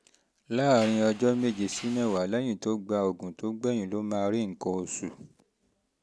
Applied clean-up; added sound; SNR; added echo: none; Mechanisms; 19 dB; none.